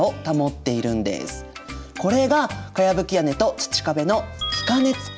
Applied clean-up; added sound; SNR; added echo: none; none; none; none.